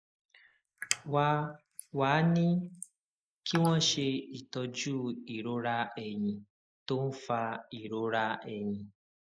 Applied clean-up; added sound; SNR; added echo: neural mask model Resemble Enhance denoiser.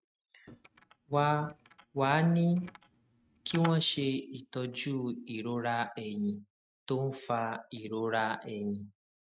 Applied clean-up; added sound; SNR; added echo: neural mask model RNNoise.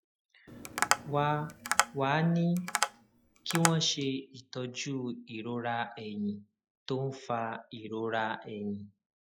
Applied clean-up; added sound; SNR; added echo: classical method log-MMSE.